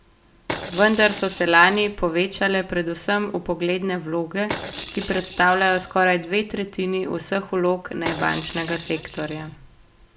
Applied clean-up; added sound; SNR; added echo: none; Rattle / Rattle (instrument); 11 dB; none.